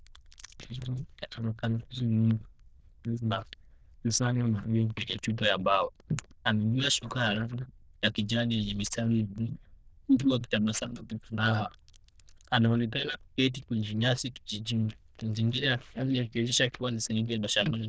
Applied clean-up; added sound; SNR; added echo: neural diffusion model UNIVERSE++.